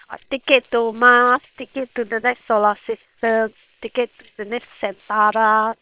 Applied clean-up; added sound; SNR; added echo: neural separator model SepFormer WHAM!.